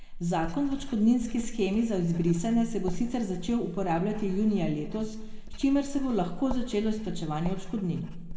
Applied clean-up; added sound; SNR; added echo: none; Writing; 7 dB; reverberation time 1.4 s.